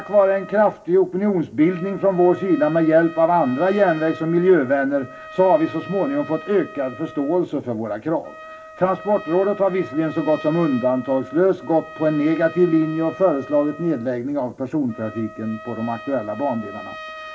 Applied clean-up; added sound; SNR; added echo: none; Trumpet; 18 dB; reverberation time 0.2 s.